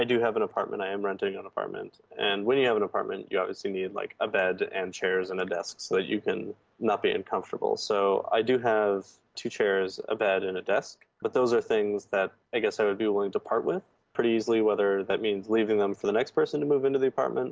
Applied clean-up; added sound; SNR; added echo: none; none; none; none.